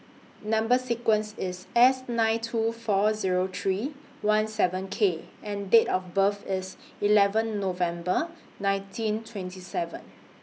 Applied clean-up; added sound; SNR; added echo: none; none; none; none.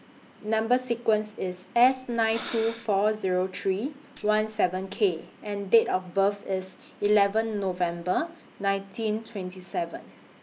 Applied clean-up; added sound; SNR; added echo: none; Tambourine + Breathing; 10 dB; none.